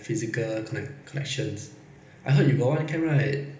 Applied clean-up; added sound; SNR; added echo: none; none; none; reverberation time 0.8 s.